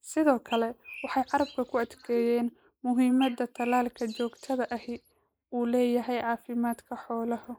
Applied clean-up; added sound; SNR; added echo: neural mask model Resemble Enhance denoiser.